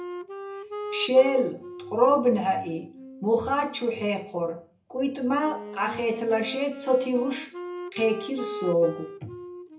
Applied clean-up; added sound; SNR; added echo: none; Wind instrument, woodwind instrument; 13 dB; reverberation time 0.3 s.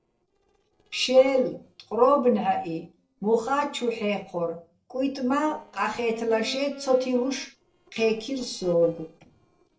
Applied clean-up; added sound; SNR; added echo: neural separator model SepFormer DNS4.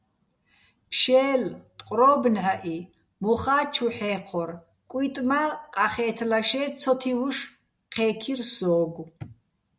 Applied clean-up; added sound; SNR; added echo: none; none; none; none.